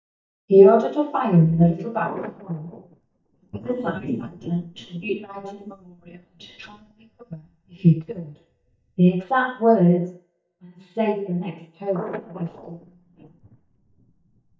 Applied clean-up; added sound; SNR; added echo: neural mask model DeepFilterNet 3.